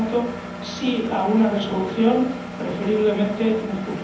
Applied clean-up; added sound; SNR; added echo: none; Engine; 11 dB; reverberation time 1.3 s.